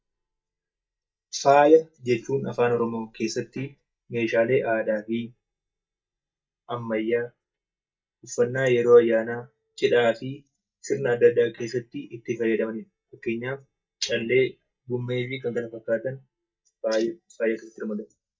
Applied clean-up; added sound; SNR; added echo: neural mask model DeepFilterNet 3.